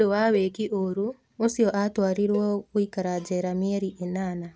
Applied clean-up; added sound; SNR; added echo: none; Cowbell; 19 dB; none.